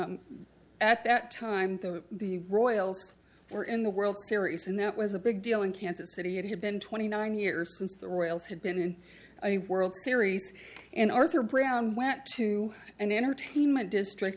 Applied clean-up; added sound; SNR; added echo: none; none; none; none.